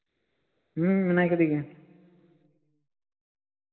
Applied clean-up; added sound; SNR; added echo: none; none; none; reverberation time 1.2 s.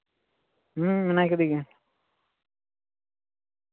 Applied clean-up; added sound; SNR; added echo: none; none; none; none.